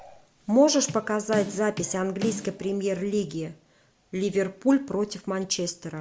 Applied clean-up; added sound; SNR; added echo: none; Bass drum / Snare drum; 10 dB; none.